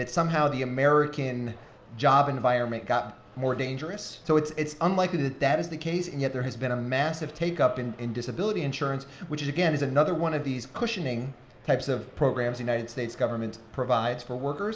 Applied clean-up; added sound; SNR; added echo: none; none; none; none.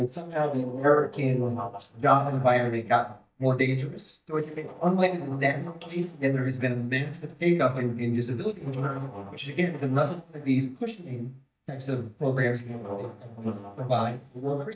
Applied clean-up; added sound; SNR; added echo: neural mask model DeepFilterNet 3.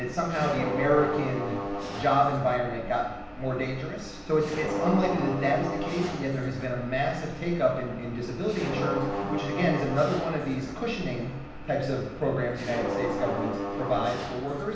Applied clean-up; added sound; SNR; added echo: none; Mechanisms; 6 dB; reverberation time 0.9 s.